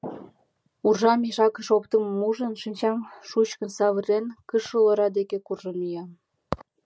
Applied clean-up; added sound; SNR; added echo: none; none; none; none.